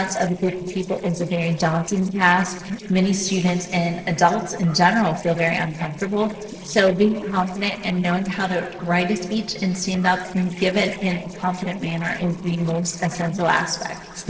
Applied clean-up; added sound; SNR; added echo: neural separator model SepFormer DNS4.